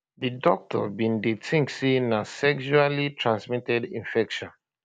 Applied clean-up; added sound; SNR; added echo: none; none; none; none.